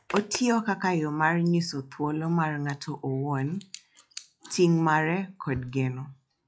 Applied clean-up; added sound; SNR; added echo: classical method log-MMSE.